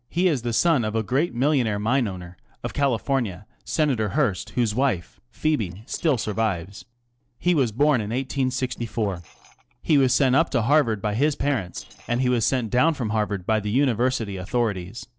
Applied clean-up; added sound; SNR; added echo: neural separator model SepFormer DNS4.